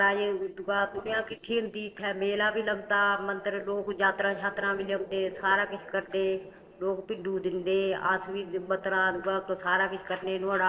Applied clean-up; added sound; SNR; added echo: neural separator model SepFormer DNS4.